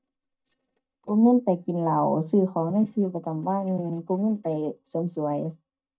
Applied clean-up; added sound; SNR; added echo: neural mask model DeepFilterNet 3.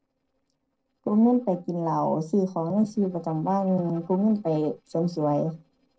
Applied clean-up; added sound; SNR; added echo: neural separator model SepFormer DNS4.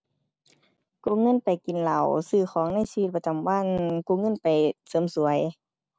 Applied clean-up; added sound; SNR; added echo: none; none; none; none.